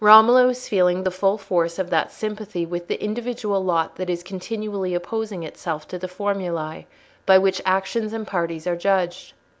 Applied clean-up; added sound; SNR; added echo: none; none; none; none.